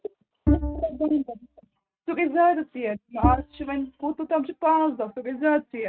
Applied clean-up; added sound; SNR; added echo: neural mask model RNNoise.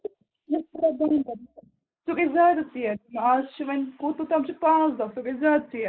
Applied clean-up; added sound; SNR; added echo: neural mask model Resemble Enhance denoiser.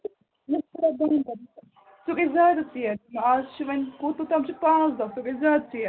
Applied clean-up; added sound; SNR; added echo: none; none; none; none.